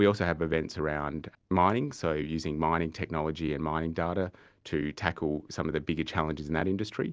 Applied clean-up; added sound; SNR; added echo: none; none; none; none.